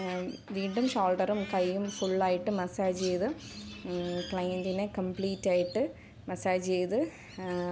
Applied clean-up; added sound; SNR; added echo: none; Electric guitar + Crow; 17 dB; none.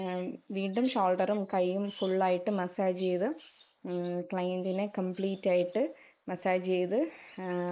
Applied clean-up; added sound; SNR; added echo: neural mask model Resemble Enhance denoiser.